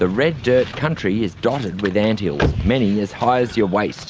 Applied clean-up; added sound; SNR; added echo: none; none; none; none.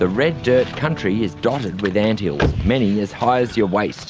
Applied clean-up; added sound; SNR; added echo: none; Guitar; 19 dB; none.